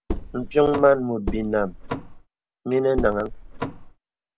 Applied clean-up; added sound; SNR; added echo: none; Car; 7 dB; none.